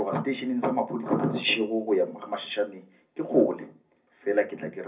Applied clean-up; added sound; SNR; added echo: none; none; none; reverberation time 0.4 s.